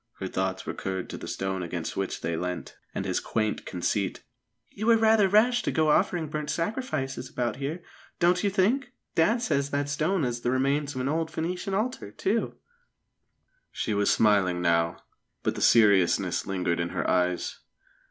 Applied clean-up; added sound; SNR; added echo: none; none; none; none.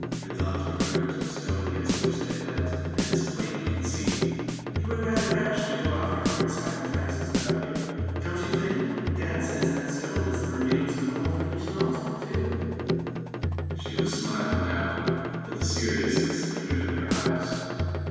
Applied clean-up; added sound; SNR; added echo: none; Drum kit; -2 dB; reverberation time 2.1 s.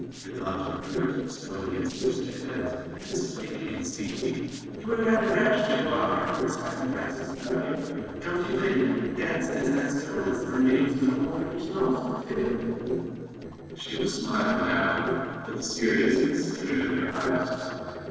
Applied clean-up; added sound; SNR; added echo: neural separator model SepFormer DNS4.